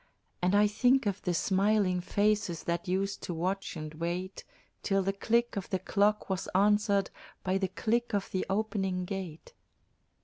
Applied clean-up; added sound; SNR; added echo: none; none; none; none.